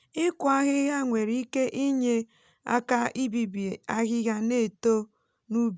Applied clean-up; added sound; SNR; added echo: none; none; none; none.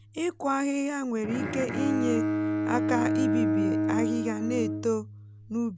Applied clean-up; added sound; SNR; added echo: none; Bowed string instrument; -1 dB; none.